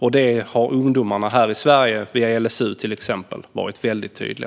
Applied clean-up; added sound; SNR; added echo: none; none; none; none.